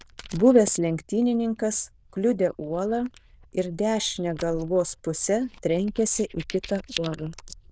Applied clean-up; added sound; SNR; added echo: neural diffusion model UNIVERSE++.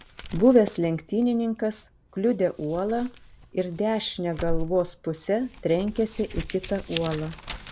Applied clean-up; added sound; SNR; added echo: none; Crumpling, crinkling; 10 dB; none.